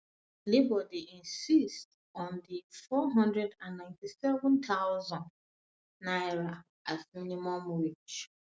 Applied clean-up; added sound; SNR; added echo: none; none; none; none.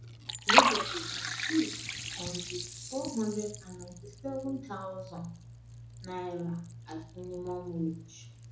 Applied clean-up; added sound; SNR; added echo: none; Liquid; -3 dB; reverberation time 0.5 s.